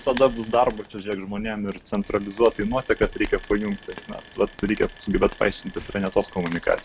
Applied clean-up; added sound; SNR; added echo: none; Frying (food); 19 dB; none.